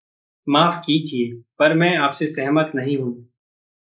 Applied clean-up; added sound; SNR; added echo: neural mask model Resemble Enhance denoiser.